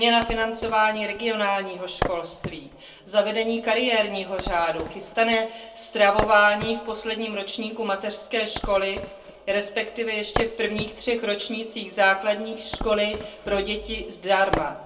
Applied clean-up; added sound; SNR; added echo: none; Wood; 12 dB; reverberation time 0.2 s.